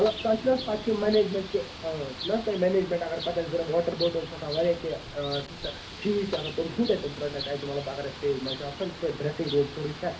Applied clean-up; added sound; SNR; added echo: none; Bird; 11 dB; reverberation time 0.3 s.